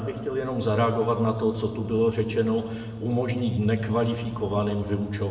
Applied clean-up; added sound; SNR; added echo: none; none; none; reverberation time 1.4 s.